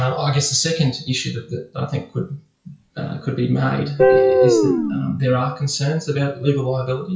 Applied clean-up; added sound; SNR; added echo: classical method WPE with log-MMSE.